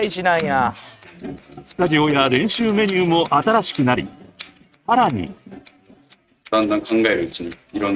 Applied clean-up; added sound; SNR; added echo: neural mask model RNNoise.